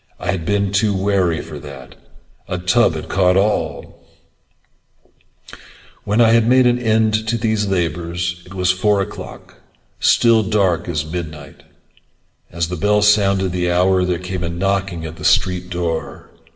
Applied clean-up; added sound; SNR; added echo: none; none; none; reverberation time 1.0 s.